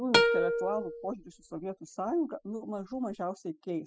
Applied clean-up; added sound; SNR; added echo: classical method spectral subtraction.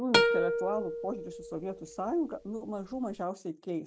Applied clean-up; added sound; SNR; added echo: none; Plucked string instrument; -3 dB; none.